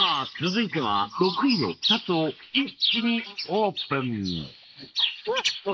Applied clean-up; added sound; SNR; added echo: neural mask model Resemble Enhance denoiser.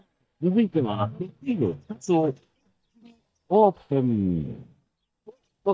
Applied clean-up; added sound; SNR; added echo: neural mask model DeepFilterNet 3.